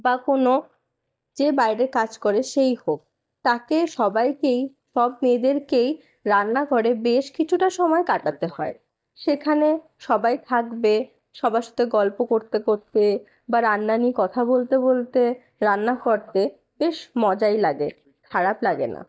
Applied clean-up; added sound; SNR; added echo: neural mask model DeepFilterNet 3.